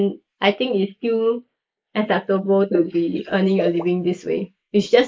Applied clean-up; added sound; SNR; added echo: neural mask model Resemble Enhance denoiser.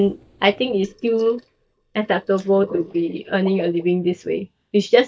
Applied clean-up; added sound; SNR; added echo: neural mask model DeepFilterNet 3.